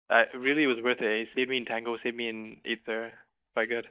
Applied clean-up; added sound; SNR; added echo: neural mask model DeepFilterNet 3.